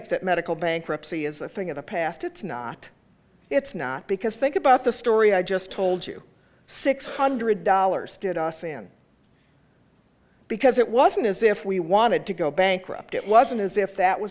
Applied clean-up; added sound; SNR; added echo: none; none; none; none.